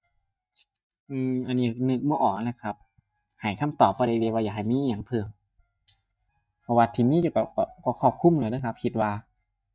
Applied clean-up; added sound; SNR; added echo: neural mask model DeepFilterNet 3.